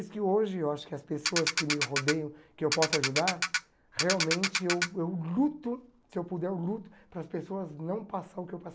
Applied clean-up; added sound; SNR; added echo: none; Ratchet, pawl; -1 dB; none.